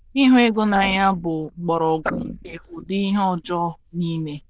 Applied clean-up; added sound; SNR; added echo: neural diffusion model UNIVERSE++.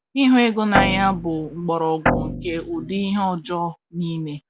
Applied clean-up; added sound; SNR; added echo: none; Guitar; 3 dB; none.